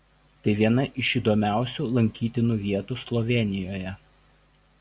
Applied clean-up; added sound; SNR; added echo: none; none; none; none.